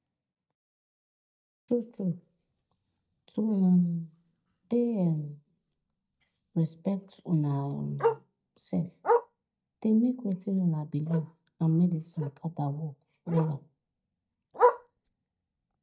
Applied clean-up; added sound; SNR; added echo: neural mask model DeepFilterNet 3.